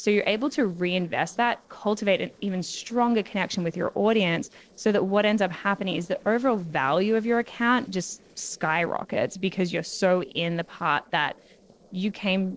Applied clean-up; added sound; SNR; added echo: neural separator model SepFormer DNS4.